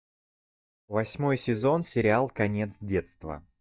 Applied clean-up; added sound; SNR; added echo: neural mask model DeepFilterNet 3.